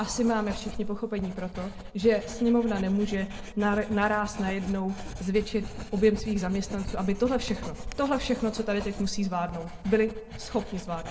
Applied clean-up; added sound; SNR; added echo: none; Writing; 10 dB; reverberation time 1.1 s.